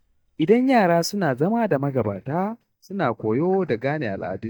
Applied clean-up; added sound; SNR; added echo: neural mask model DeepFilterNet 3.